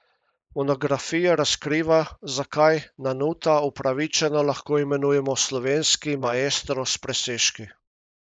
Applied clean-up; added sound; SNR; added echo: neural mask model Resemble Enhance denoiser.